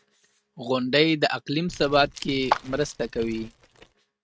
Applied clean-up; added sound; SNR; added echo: neural mask model RNNoise.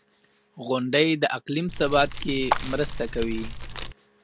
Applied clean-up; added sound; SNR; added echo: none; Fire + Clapping; 3 dB; none.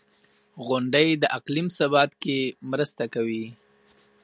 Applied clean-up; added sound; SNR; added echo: none; none; none; none.